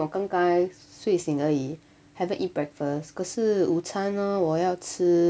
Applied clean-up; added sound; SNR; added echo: none; none; none; none.